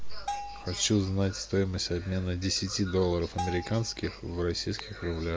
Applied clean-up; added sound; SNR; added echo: none; Bell; 12 dB; none.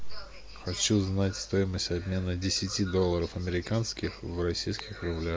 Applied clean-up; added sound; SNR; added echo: none; none; none; none.